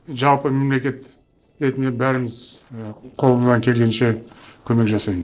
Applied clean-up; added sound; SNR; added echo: neural separator model SepFormer DNS4.